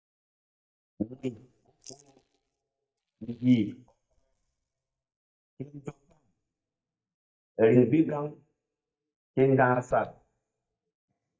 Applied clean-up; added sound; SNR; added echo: neural mask model DeepFilterNet 3.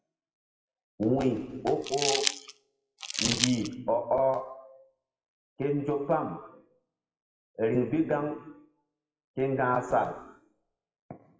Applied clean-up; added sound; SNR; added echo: classical method WPE with log-MMSE.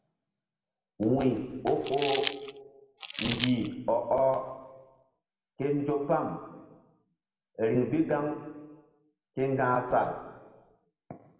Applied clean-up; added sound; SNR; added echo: none; Crumpling, crinkling; 1 dB; reverberation time 1.3 s.